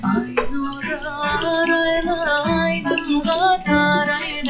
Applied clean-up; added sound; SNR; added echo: classical method log-MMSE.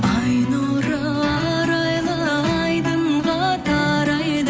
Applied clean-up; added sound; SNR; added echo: none; none; none; none.